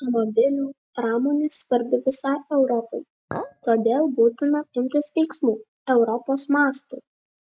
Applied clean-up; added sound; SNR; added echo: neural mask model RNNoise.